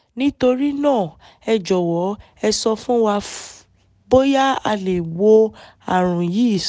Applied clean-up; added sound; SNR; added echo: none; none; none; none.